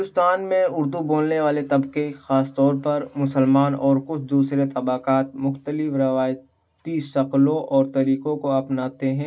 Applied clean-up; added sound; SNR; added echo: none; none; none; none.